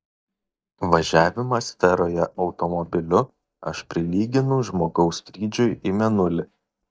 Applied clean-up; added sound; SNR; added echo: neural mask model DeepFilterNet 3.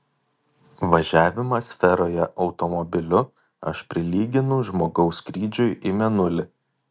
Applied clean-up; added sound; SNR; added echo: none; none; none; none.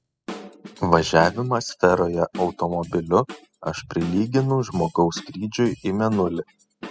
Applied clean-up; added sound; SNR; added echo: classical method spectral subtraction.